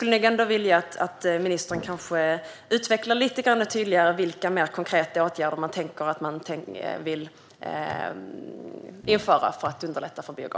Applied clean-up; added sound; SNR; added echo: none; Brass instrument; 16 dB; none.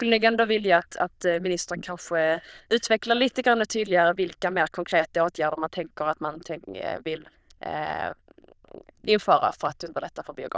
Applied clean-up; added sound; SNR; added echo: neural diffusion model UNIVERSE++.